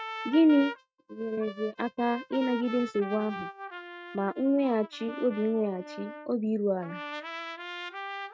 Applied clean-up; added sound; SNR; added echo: neural mask model RNNoise.